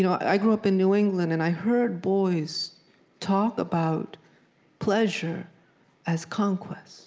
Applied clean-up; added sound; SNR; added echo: none; none; none; none.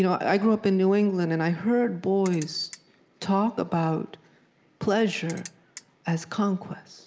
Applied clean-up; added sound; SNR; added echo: none; Ratchet, pawl; 19 dB; none.